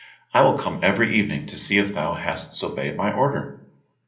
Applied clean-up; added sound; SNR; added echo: none; none; none; reverberation time 0.5 s.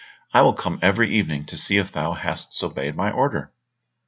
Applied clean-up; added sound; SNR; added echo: none; none; none; none.